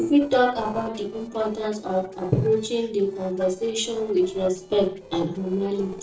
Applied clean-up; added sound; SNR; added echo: neural separator model SepFormer DNS4.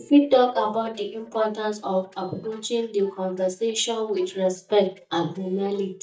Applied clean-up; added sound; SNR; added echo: neural mask model DeepFilterNet 3.